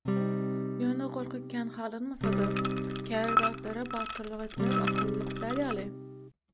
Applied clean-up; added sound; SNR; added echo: none; Liquid + Acoustic guitar / Strum; -4 dB; none.